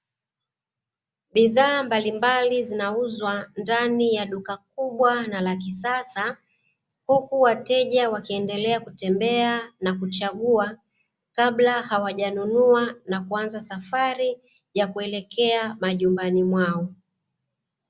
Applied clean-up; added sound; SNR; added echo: none; none; none; none.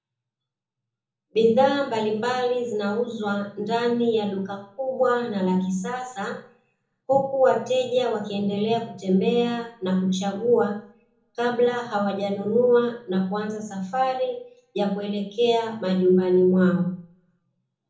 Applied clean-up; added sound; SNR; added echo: none; none; none; reverberation time 1.0 s.